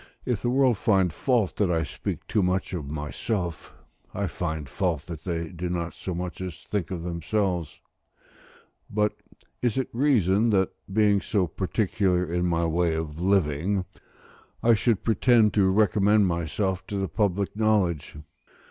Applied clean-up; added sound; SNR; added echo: none; none; none; none.